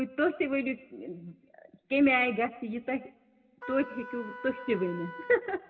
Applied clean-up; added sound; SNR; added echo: none; Trumpet; 13 dB; reverberation time 2.0 s.